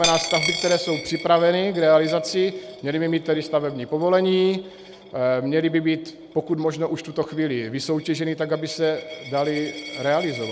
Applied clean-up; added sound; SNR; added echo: none; Coin (dropping); 12 dB; none.